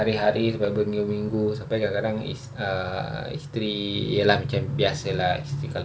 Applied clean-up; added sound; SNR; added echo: none; none; none; none.